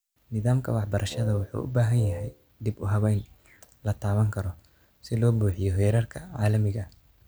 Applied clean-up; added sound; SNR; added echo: none; Wind instrument, woodwind instrument; 14 dB; none.